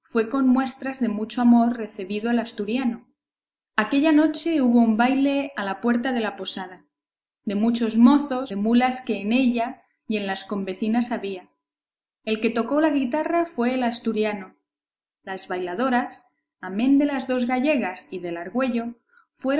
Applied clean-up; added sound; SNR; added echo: none; none; none; none.